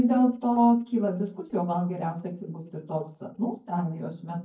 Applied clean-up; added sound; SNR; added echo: neural mask model DeepFilterNet 3.